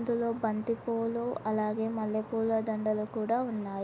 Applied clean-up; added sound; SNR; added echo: none; none; none; none.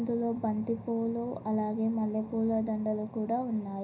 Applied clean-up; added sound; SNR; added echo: none; none; none; reverberation time 0.4 s.